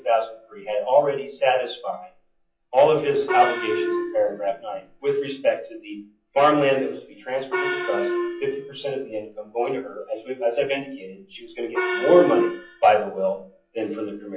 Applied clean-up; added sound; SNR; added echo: classical method WPE with log-MMSE.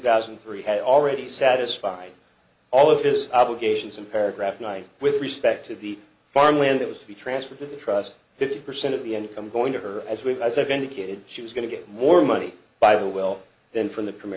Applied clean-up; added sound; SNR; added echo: none; none; none; none.